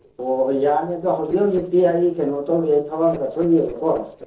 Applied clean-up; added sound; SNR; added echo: neural separator model SepFormer DNS4.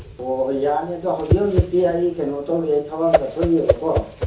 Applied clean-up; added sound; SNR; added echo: none; Whoosh, swoosh, swish; 3 dB; reverberation time 0.7 s.